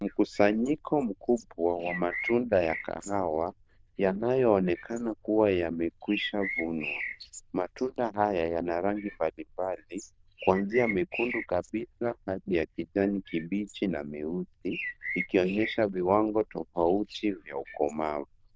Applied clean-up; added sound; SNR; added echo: neural diffusion model UNIVERSE++.